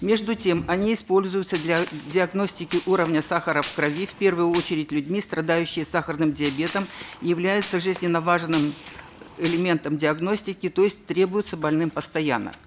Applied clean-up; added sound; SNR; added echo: none; Gunshot, gunfire; 13 dB; none.